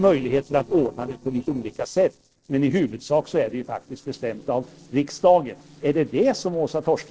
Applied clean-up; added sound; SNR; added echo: neural separator model SepFormer DNS4.